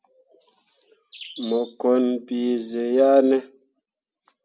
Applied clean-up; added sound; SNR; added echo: none; Bird; 20 dB; none.